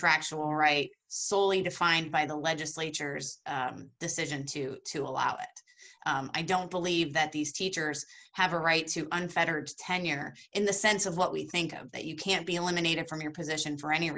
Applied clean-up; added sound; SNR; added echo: neural mask model Resemble Enhance denoiser.